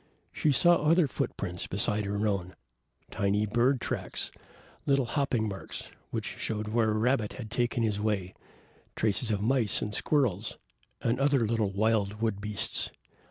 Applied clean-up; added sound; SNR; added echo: none; none; none; none.